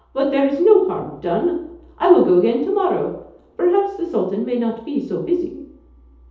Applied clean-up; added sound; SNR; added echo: none; none; none; reverberation time 2.2 s.